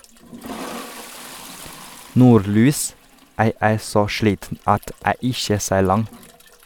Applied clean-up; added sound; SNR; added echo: none; Toilet flush; 19 dB; none.